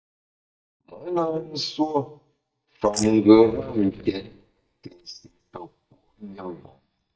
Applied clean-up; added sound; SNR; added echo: neural mask model DeepFilterNet 3.